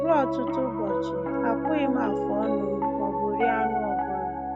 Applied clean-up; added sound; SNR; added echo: none; Piano; -2 dB; none.